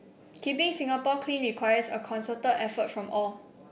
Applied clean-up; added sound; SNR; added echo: none; none; none; none.